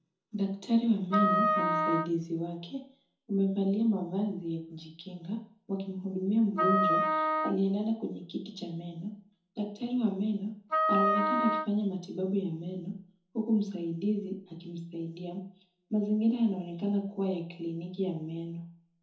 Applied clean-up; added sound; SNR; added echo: none; Wind instrument, woodwind instrument; -2 dB; reverberation time 0.5 s.